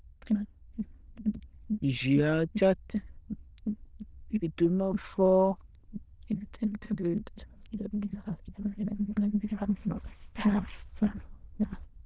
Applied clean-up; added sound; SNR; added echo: neural diffusion model UNIVERSE++.